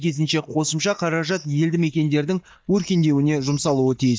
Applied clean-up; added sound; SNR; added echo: neural mask model DeepFilterNet 3.